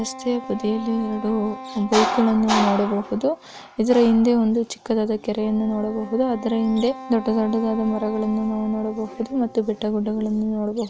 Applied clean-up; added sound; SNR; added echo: none; Wind instrument, woodwind instrument; 17 dB; none.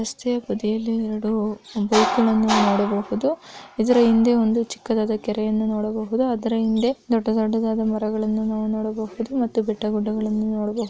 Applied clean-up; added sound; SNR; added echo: none; none; none; none.